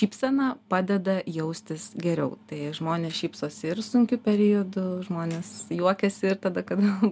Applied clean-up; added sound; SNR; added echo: none; none; none; none.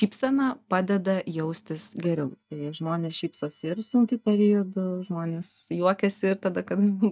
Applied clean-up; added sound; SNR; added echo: neural mask model DeepFilterNet 3.